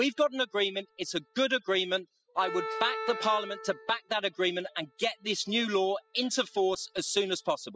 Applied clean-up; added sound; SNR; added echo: classical method spectral subtraction.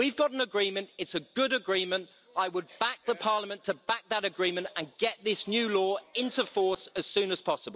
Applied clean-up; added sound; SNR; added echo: none; none; none; none.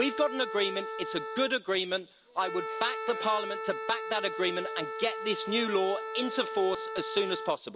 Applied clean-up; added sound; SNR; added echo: none; Wind instrument, woodwind instrument; 6 dB; none.